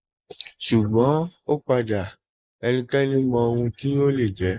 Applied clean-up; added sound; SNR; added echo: neural mask model Resemble Enhance denoiser.